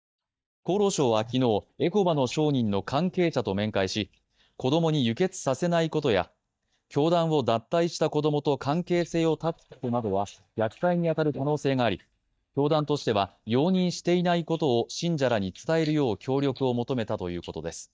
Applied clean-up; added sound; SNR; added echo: neural mask model DeepFilterNet 3.